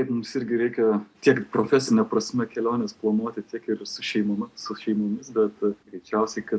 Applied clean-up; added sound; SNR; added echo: none; none; none; none.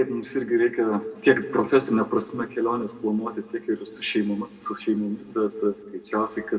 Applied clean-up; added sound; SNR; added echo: none; none; none; reverberation time 1.5 s.